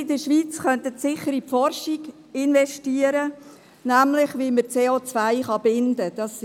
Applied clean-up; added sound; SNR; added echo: none; none; none; none.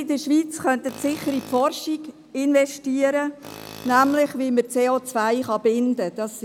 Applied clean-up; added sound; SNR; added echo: none; Tools; 19 dB; none.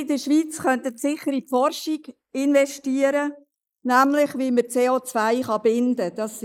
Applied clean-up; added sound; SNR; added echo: neural mask model Resemble Enhance denoiser.